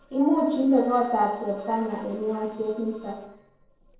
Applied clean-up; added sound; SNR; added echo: neural separator model SepFormer DNS4.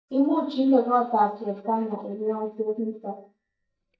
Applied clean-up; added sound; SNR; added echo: neural mask model DeepFilterNet 3.